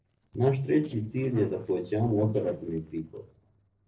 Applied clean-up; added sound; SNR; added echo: neural separator model SepFormer DNS4.